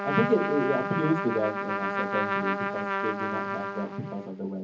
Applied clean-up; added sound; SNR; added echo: none; Trumpet; 1 dB; reverberation time 0.3 s.